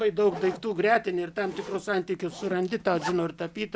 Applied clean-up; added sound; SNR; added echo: none; Zipper (clothing); 15 dB; none.